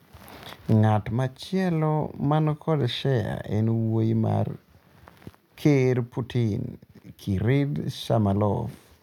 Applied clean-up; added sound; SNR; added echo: none; none; none; none.